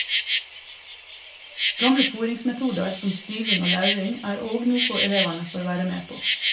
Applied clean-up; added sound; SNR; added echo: none; Insect; -1 dB; reverberation time 0.3 s.